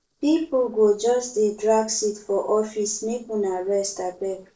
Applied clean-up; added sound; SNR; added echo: neural separator model SepFormer DNS4.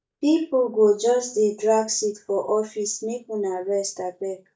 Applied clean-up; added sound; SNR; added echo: neural mask model DeepFilterNet 3.